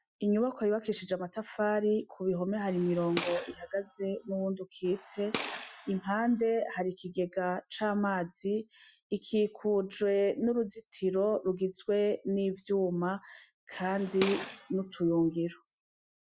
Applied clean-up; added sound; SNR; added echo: classical method Wiener filter.